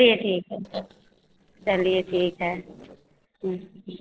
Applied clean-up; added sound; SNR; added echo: neural separator model SepFormer DNS4.